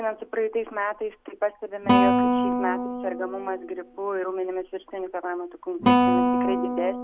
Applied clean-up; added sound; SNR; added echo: none; Guitar; -4 dB; none.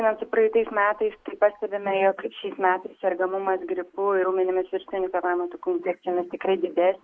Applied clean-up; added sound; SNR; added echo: neural mask model Resemble Enhance denoiser.